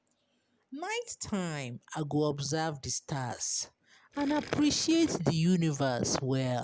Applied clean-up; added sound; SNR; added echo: none; Gurgling; 15 dB; none.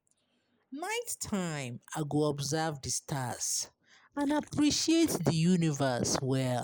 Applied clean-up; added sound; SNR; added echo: neural mask model Resemble Enhance denoiser.